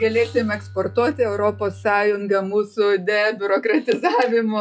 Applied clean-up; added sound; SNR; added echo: classical method log-MMSE.